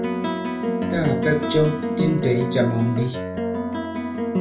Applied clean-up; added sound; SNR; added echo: none; Plucked string instrument; 0 dB; reverberation time 0.3 s.